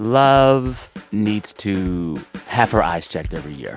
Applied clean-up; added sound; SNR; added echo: none; none; none; none.